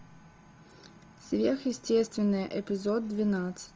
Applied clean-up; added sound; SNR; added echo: none; none; none; none.